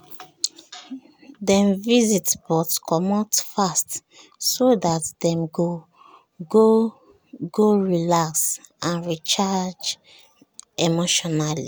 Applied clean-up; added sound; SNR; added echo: none; none; none; none.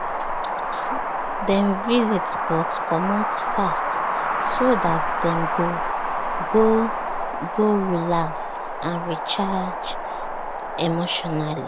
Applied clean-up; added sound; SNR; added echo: none; Wind; 1 dB; none.